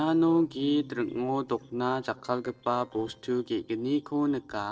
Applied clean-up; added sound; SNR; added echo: neural separator model SepFormer DNS4.